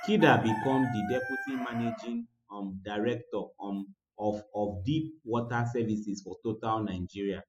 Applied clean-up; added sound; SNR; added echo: classical method spectral subtraction.